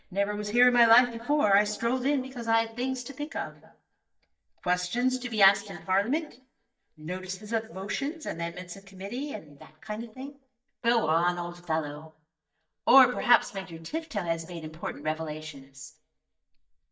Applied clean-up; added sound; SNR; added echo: neural mask model DeepFilterNet 3.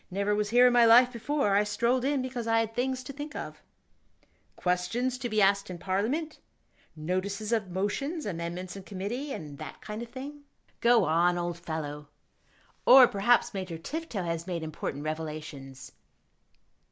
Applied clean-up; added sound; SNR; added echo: none; none; none; none.